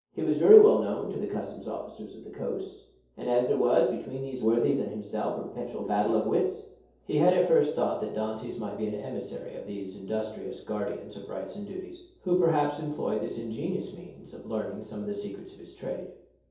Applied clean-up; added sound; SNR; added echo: none; none; none; reverberation time 0.7 s.